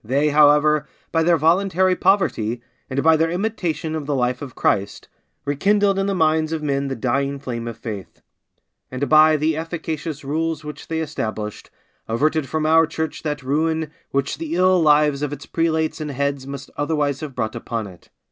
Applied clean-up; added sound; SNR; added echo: none; none; none; none.